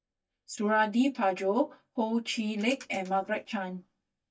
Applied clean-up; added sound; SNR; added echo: neural mask model DeepFilterNet 3.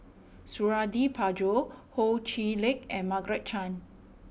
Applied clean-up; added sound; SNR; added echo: none; none; none; none.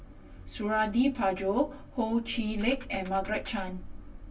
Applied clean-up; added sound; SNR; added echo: none; Ratchet, pawl; 19 dB; reverberation time 0.1 s.